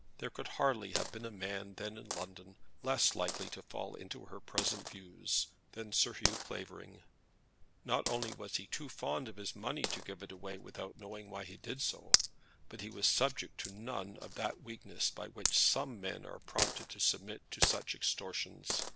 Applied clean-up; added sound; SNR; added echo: none; Coin (dropping); 3 dB; none.